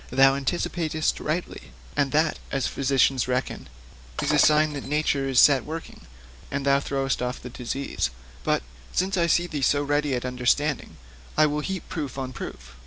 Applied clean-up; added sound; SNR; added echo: none; Shatter; 9 dB; none.